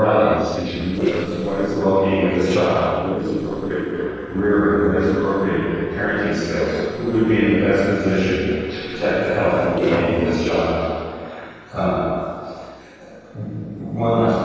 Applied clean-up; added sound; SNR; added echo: neural separator model SepFormer DNS4.